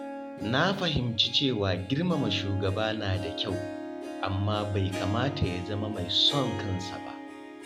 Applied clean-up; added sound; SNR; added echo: none; Harp; 9 dB; none.